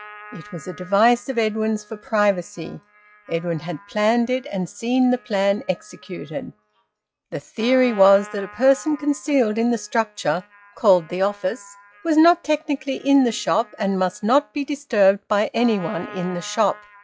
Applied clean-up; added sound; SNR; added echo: classical method log-MMSE.